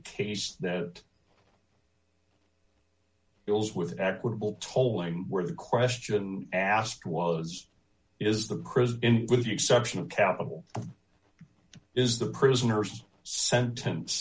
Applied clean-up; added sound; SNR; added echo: none; none; none; none.